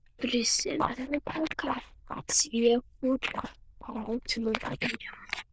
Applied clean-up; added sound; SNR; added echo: neural diffusion model UNIVERSE++.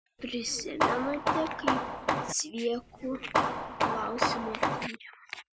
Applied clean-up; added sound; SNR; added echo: none; Hammer; -4 dB; none.